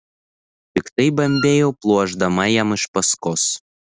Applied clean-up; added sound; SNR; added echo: neural mask model RNNoise.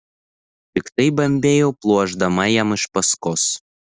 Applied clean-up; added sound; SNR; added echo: neural mask model DeepFilterNet 3.